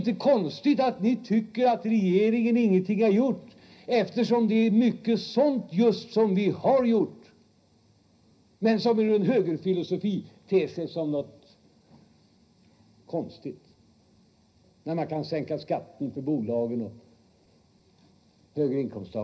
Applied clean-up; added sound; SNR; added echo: none; none; none; reverberation time 0.4 s.